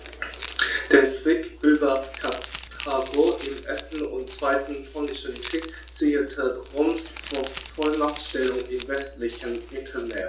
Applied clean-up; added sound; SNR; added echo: none; Crumpling, crinkling; 11 dB; reverberation time 0.4 s.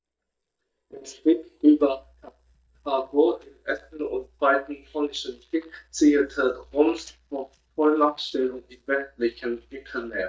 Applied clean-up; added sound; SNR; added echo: neural mask model DeepFilterNet 3.